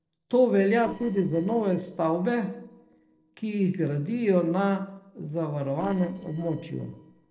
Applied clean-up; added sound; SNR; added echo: neural separator model SepFormer DNS4.